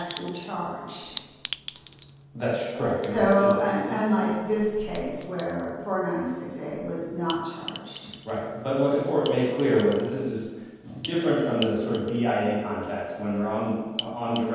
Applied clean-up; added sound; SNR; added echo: none; Chink, clink; 17 dB; reverberation time 1.2 s.